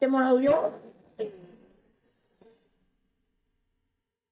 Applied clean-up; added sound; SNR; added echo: neural mask model DeepFilterNet 3.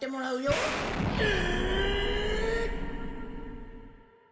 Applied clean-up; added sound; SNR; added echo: none; Explosion; 1 dB; reverberation time 1.8 s.